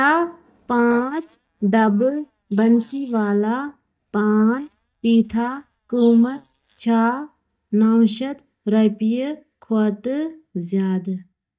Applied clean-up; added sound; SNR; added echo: neural mask model DeepFilterNet 3.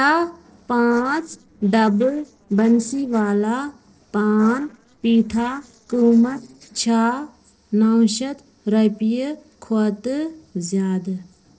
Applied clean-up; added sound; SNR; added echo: neural separator model SepFormer DNS4.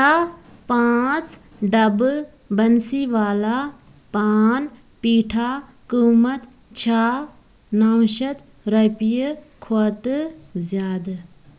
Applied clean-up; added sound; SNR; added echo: none; none; none; none.